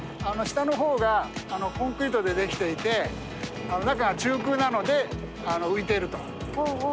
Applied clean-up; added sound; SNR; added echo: none; none; none; none.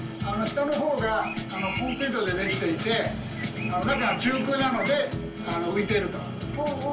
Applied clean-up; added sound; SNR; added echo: none; Bird; 11 dB; reverberation time 0.3 s.